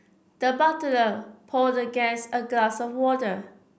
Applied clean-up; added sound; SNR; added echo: none; none; none; none.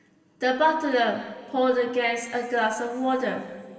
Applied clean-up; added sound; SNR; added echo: none; none; none; reverberation time 2.8 s.